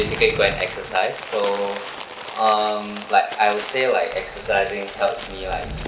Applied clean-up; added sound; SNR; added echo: none; Thunder / Rain + Crumpling, crinkling; 11 dB; none.